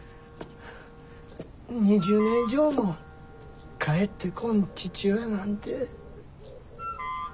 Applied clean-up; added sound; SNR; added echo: none; Wind instrument, woodwind instrument; 14 dB; none.